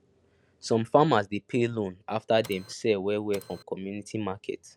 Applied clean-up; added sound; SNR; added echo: none; Printer; 18 dB; none.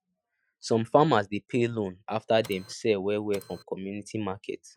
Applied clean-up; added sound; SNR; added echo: classical method Wiener filter.